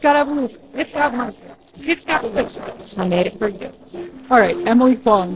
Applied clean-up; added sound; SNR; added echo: neural separator model SepFormer DNS4.